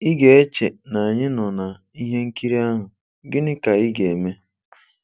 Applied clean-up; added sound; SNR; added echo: none; none; none; none.